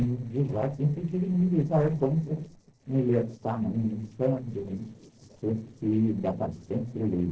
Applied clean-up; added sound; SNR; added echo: neural separator model SepFormer DNS4.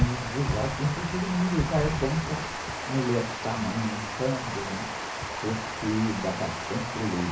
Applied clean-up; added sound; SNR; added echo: none; Water; 3 dB; reverberation time 0.5 s.